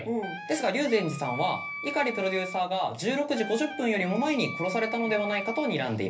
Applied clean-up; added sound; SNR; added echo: none; Wind instrument, woodwind instrument; 10 dB; reverberation time 0.3 s.